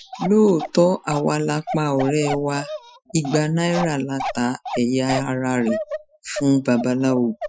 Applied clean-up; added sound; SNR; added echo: classical method Wiener filter.